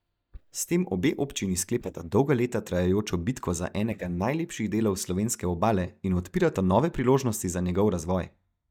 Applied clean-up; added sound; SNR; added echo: neural mask model DeepFilterNet 3.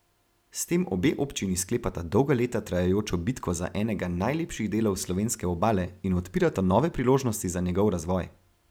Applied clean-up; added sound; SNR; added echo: none; none; none; none.